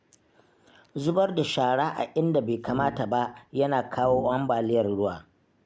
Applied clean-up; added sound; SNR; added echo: none; Brass instrument; 13 dB; none.